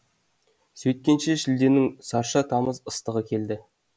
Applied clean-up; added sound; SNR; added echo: none; none; none; none.